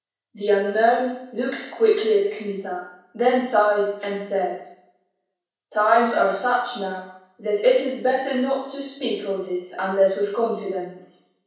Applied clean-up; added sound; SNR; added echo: none; none; none; reverberation time 0.7 s.